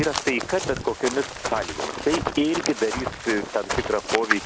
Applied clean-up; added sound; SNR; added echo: none; Run; 4 dB; none.